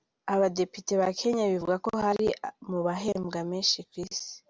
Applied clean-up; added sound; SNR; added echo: none; none; none; none.